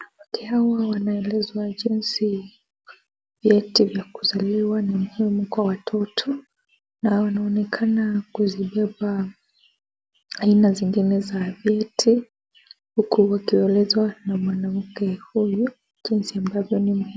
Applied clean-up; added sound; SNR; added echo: none; none; none; none.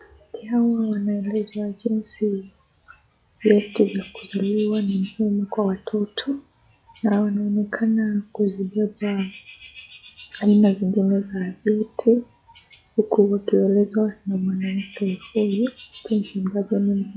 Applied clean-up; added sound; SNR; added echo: classical method log-MMSE.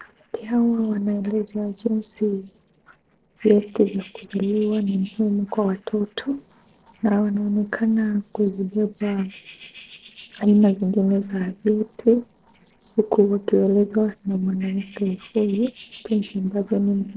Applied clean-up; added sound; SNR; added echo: neural separator model SepFormer DNS4.